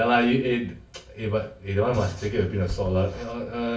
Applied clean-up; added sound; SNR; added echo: none; none; none; reverberation time 0.3 s.